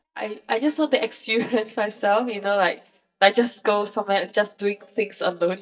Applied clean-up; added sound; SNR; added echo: neural mask model DeepFilterNet 3.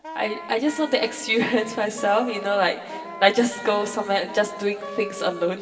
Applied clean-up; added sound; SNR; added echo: none; Wind instrument, woodwind instrument; 15 dB; reverberation time 2.5 s.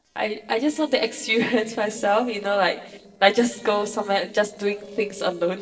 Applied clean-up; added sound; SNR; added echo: neural separator model SepFormer DNS4.